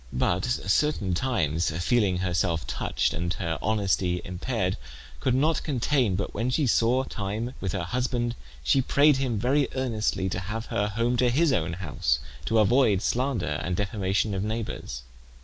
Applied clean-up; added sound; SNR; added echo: none; none; none; none.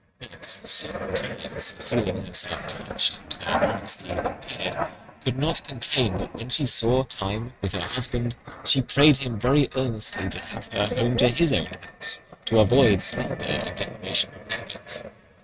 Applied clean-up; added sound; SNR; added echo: neural mask model RNNoise.